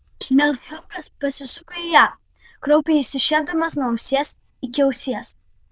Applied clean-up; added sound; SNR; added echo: neural diffusion model UNIVERSE++.